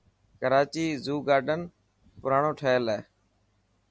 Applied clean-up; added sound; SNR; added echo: none; none; none; none.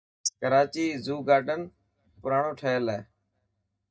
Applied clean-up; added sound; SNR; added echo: neural mask model DeepFilterNet 3.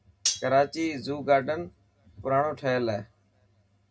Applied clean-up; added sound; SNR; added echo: none; Cutlery, silverware; 6 dB; reverberation time 0.2 s.